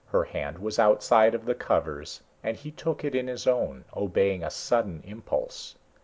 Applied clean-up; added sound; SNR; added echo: none; none; none; none.